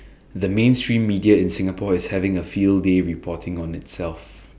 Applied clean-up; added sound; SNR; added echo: none; none; none; none.